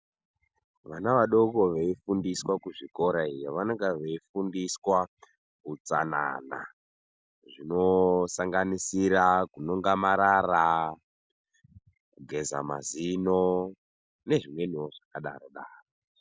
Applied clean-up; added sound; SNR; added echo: none; none; none; none.